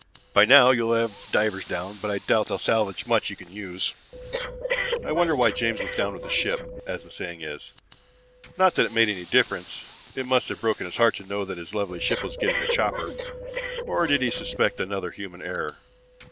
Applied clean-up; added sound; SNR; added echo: none; Breathing; 9 dB; none.